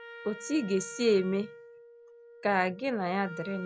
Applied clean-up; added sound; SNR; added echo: none; Wind instrument, woodwind instrument; 16 dB; none.